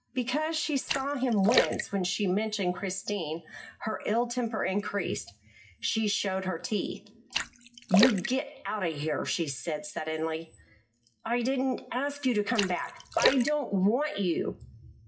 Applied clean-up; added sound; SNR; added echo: classical method WPE with log-MMSE.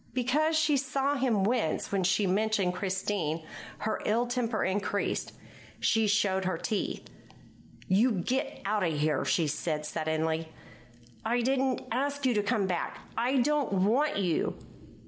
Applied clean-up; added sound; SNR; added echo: none; none; none; none.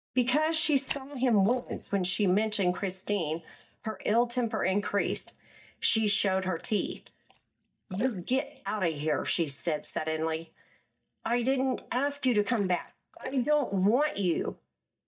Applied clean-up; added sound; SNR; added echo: neural mask model DeepFilterNet 3.